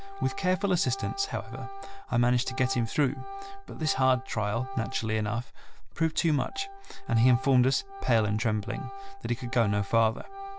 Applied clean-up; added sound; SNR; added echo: none; Organ; 15 dB; none.